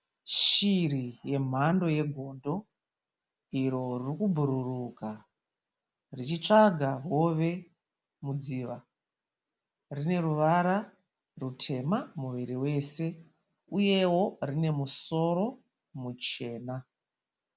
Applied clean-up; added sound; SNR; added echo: none; none; none; none.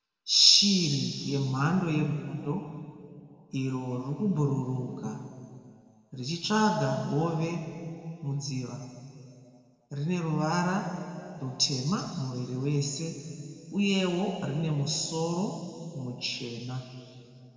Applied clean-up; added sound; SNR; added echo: none; none; none; reverberation time 2.5 s.